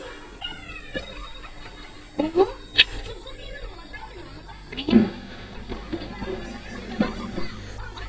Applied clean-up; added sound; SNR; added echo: neural mask model DeepFilterNet 3.